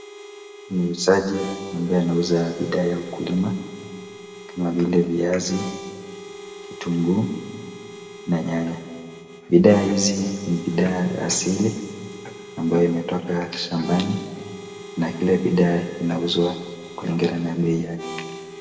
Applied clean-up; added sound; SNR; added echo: none; Harmonica; 15 dB; reverberation time 1.5 s.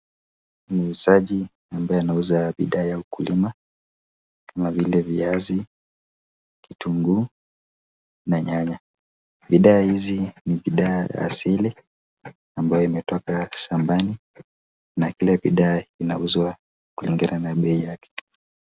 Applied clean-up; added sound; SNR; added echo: none; none; none; none.